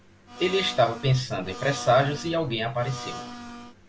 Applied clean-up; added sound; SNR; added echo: none; Domestic sounds, home sounds; 13 dB; none.